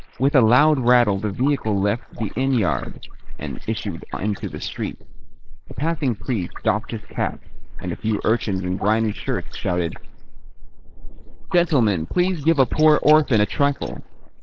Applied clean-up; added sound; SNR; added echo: neural mask model Resemble Enhance denoiser.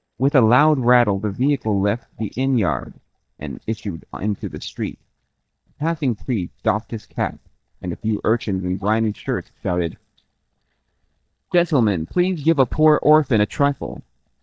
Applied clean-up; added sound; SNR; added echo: neural mask model DeepFilterNet 3.